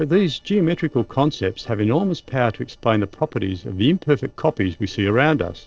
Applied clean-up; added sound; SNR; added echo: neural separator model SepFormer DNS4.